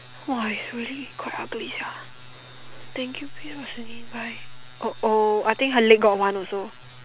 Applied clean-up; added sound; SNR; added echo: none; none; none; none.